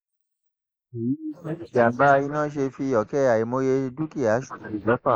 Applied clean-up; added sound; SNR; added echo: neural mask model Resemble Enhance denoiser.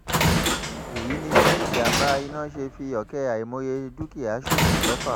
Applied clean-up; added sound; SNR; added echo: none; Train; -4 dB; none.